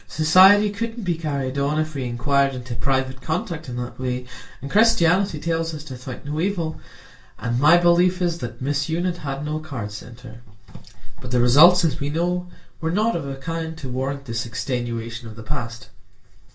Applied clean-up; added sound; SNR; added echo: none; none; none; reverberation time 0.2 s.